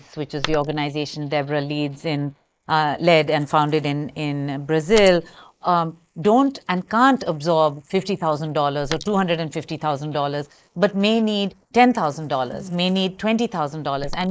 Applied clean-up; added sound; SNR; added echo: neural mask model Resemble Enhance denoiser.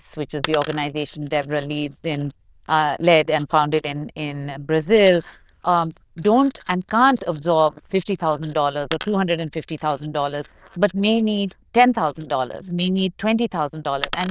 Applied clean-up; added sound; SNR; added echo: neural diffusion model UNIVERSE++.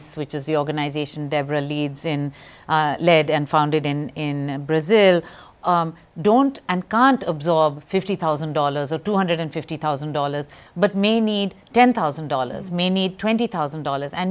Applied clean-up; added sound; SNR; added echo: none; none; none; none.